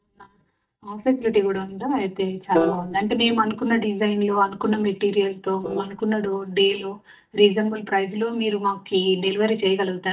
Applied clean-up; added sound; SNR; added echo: neural mask model DeepFilterNet 3.